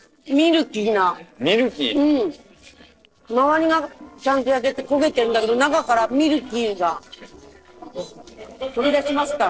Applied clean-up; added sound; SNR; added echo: neural separator model SepFormer DNS4.